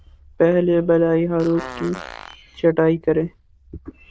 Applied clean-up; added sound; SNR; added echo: neural diffusion model UNIVERSE++.